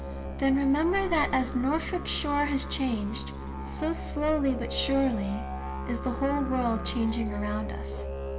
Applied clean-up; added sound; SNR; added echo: none; Musical instrument; 6 dB; reverberation time 1.4 s.